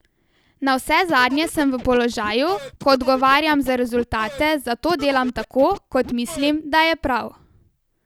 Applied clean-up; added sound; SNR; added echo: none; Scratching (performance technique); 17 dB; none.